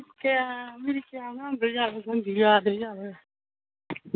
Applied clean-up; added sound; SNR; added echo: none; none; none; none.